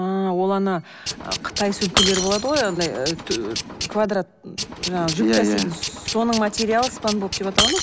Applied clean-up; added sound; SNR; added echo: none; Shatter + Tools; 5 dB; none.